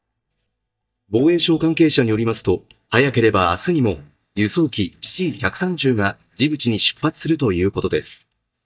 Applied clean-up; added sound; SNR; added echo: neural mask model DeepFilterNet 3.